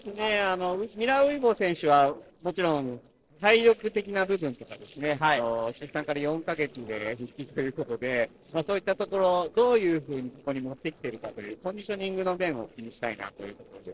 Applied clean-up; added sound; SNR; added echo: neural separator model SepFormer DNS4.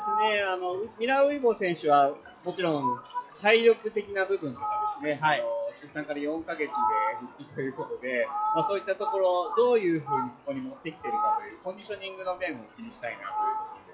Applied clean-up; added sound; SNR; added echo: classical method WPE with log-MMSE.